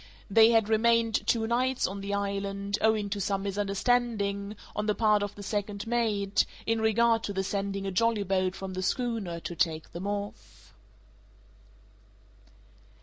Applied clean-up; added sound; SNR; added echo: none; none; none; none.